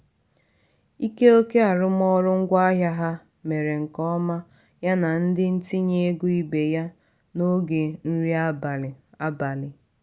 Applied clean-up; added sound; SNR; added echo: none; none; none; none.